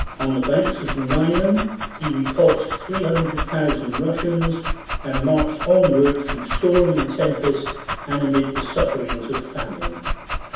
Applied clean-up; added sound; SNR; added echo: none; Dog; 7 dB; reverberation time 0.9 s.